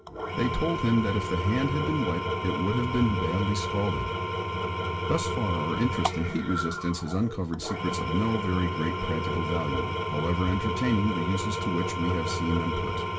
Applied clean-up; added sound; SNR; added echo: none; Engine / Tools; 1 dB; reverberation time 0.2 s.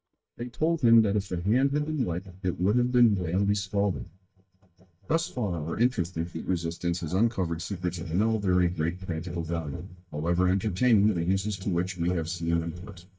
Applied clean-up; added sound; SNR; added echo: neural mask model DeepFilterNet 3.